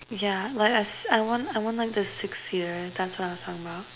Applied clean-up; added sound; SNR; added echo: none; none; none; none.